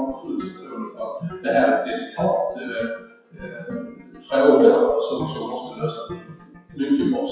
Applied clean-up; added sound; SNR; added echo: classical method WPE with log-MMSE.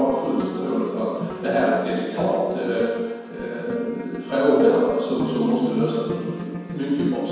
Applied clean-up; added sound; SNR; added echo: none; Piano; 8 dB; reverberation time 1.2 s.